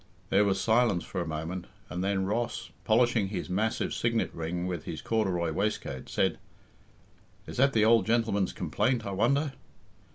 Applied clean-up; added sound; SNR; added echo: none; none; none; none.